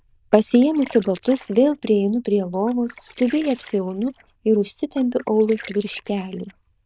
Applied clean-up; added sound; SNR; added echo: neural diffusion model UNIVERSE++.